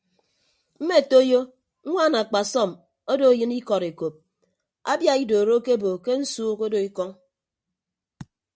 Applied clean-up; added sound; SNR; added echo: none; none; none; none.